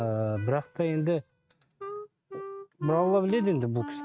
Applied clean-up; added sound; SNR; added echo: neural mask model RNNoise.